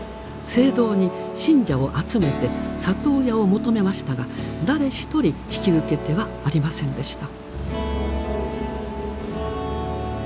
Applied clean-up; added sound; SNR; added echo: none; Water; 19 dB; none.